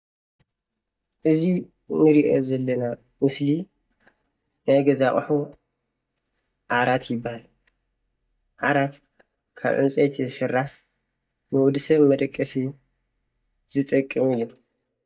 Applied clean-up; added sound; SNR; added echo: neural mask model DeepFilterNet 3.